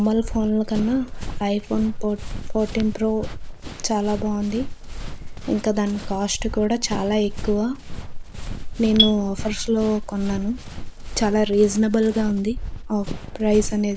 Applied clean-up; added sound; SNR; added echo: none; Run + Marimba, xylophone; 6 dB; none.